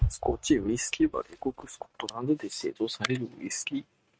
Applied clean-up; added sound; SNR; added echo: neural mask model RNNoise.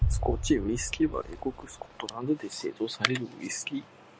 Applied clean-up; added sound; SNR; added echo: none; Boom; 3 dB; none.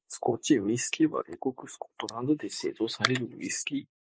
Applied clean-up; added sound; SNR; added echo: neural mask model Resemble Enhance denoiser.